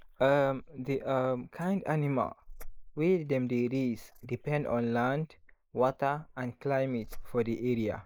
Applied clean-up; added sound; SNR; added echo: neural mask model Resemble Enhance denoiser.